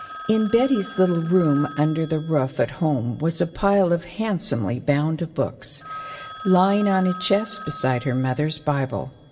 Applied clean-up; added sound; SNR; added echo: none; Telephone; 17 dB; reverberation time 1.7 s.